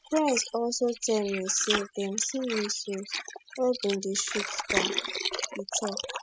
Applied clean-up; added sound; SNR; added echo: classical method spectral subtraction.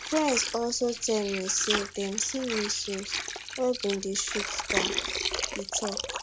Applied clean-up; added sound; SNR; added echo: none; Water; 3 dB; none.